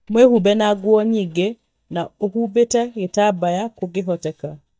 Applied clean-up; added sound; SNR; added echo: neural mask model DeepFilterNet 3.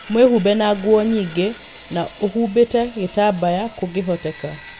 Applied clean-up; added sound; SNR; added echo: none; Sawing; 19 dB; reverberation time 0.3 s.